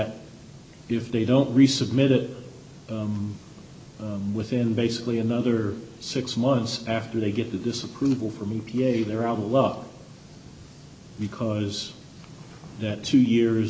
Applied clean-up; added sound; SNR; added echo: none; none; none; none.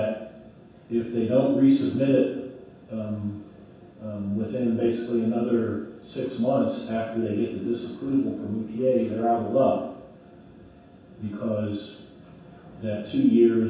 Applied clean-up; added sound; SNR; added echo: none; none; none; reverberation time 0.7 s.